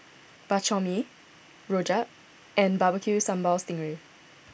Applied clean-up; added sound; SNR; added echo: none; none; none; none.